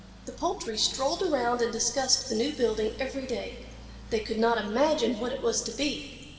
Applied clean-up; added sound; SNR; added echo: none; Accelerating, revving, vroom; 18 dB; reverberation time 1.9 s.